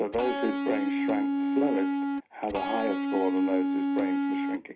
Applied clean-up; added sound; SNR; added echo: none; Electric guitar; -4 dB; reverberation time 0.4 s.